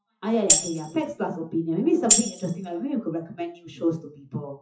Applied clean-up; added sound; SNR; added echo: classical method WPE with log-MMSE.